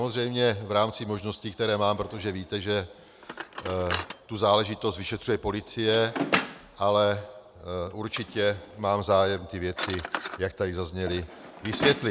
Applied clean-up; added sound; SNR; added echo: none; Drawer open or close; 9 dB; none.